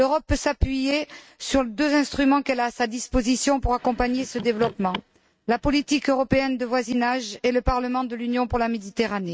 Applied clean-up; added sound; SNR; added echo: neural mask model RNNoise.